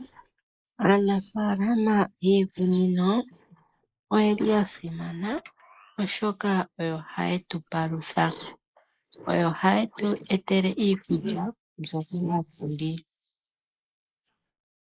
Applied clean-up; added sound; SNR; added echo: neural mask model Resemble Enhance denoiser.